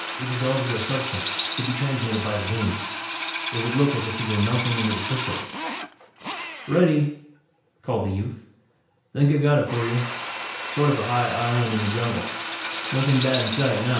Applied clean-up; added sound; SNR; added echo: none; Drill; 6 dB; reverberation time 0.5 s.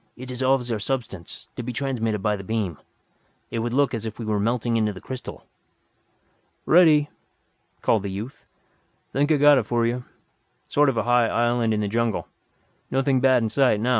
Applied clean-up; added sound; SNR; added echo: none; none; none; none.